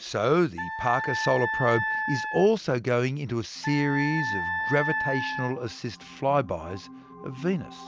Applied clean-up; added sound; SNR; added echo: none; Wind instrument, woodwind instrument; 4 dB; none.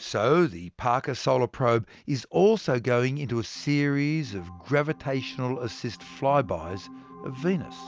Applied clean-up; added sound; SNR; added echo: none; none; none; none.